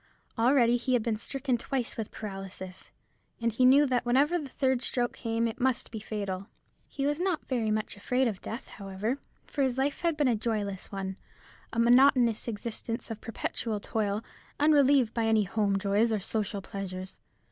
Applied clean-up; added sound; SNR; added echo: none; none; none; none.